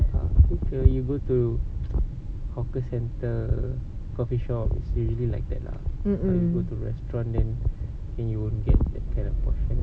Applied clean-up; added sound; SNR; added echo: none; none; none; none.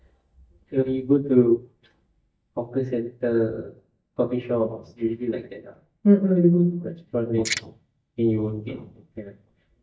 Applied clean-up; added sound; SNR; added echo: neural mask model DeepFilterNet 3.